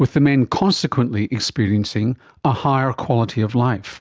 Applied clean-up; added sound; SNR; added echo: none; none; none; none.